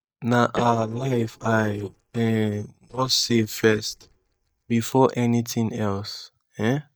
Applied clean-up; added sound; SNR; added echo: neural mask model DeepFilterNet 3.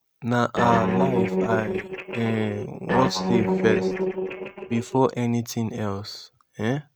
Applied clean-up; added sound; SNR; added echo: neural mask model RNNoise.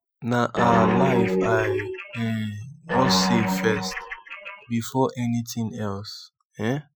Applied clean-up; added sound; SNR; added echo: classical method Wiener filter.